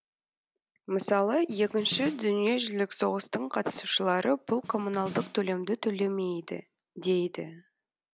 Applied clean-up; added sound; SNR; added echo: none; Snare drum; 15 dB; none.